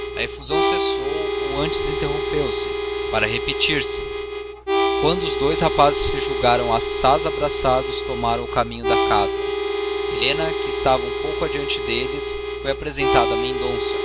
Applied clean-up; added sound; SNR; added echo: none; Harmonica; 2 dB; none.